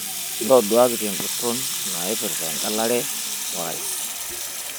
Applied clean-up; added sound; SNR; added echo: none; Sink (filling or washing) / Water tap, faucet; 3 dB; none.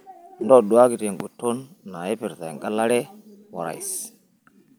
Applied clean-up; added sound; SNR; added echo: none; none; none; none.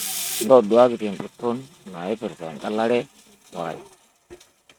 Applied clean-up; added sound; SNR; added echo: neural mask model RNNoise.